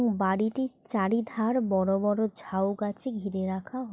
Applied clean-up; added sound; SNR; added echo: none; none; none; none.